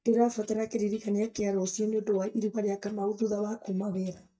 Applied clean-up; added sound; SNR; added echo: neural mask model DeepFilterNet 3.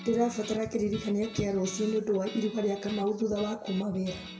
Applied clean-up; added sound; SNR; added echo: none; Guitar; 16 dB; reverberation time 0.7 s.